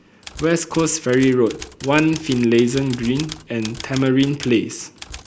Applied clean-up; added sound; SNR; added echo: none; Typewriter; 17 dB; none.